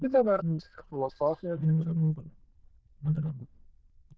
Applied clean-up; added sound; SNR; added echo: neural diffusion model UNIVERSE++.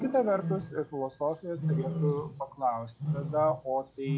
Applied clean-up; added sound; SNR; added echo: none; Wild animals; 3 dB; none.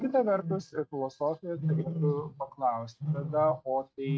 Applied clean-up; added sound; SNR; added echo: neural mask model RNNoise.